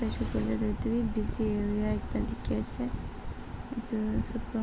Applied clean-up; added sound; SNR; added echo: none; none; none; none.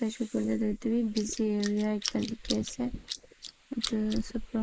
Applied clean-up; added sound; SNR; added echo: neural mask model Resemble Enhance denoiser.